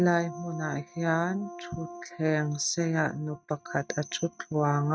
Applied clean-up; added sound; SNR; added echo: neural mask model RNNoise.